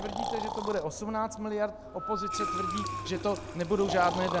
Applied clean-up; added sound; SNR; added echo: none; Breathing + Water tap, faucet; 4 dB; none.